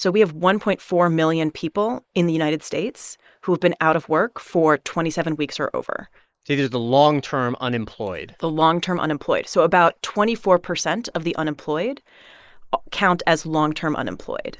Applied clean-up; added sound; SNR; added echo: neural mask model Resemble Enhance denoiser.